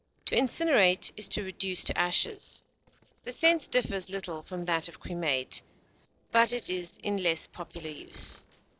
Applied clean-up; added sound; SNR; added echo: neural separator model SepFormer DNS4.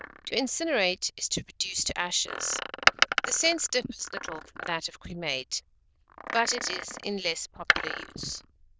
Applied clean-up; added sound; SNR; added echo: neural diffusion model UNIVERSE++.